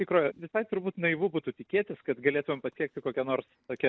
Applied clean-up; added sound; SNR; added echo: none; none; none; none.